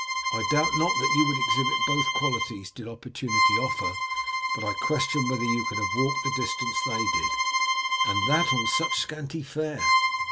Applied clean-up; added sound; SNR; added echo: none; Bowed string instrument; -4 dB; none.